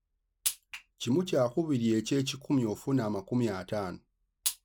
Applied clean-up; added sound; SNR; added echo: none; none; none; none.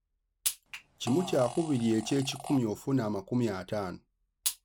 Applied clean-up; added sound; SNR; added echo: none; Fart; 13 dB; none.